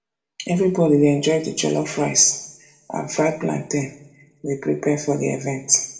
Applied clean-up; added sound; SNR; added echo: none; none; none; reverberation time 0.5 s.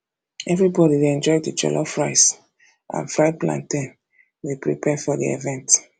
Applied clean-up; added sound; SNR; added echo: none; none; none; none.